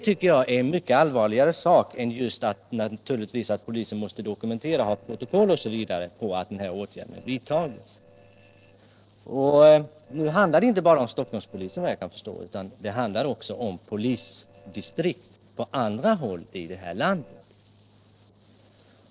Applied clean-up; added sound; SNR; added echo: neural separator model SepFormer DNS4.